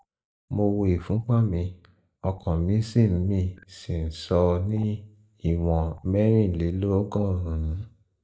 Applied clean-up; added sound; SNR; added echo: neural mask model DeepFilterNet 3.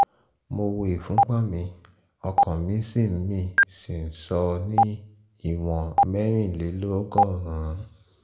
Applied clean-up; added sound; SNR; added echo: none; Stream; 1 dB; reverberation time 0.5 s.